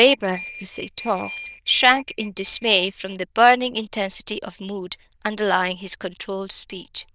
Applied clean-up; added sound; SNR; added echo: neural diffusion model UNIVERSE++.